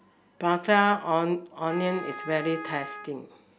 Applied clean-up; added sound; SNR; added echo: none; Wind instrument, woodwind instrument; 13 dB; none.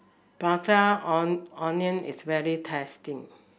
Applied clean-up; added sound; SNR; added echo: none; none; none; none.